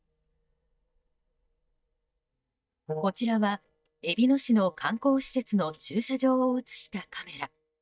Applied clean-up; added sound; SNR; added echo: neural mask model DeepFilterNet 3.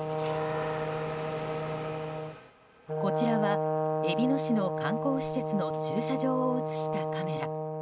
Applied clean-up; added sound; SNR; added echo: none; Brass instrument; -2 dB; none.